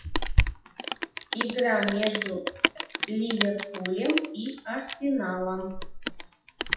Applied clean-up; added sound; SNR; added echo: classical method WPE with log-MMSE.